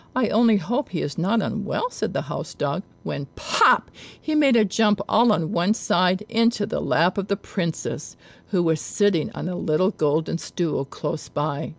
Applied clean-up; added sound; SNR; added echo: none; none; none; none.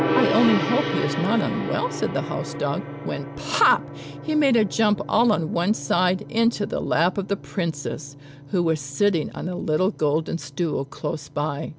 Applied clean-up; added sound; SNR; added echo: none; Gong; 8 dB; none.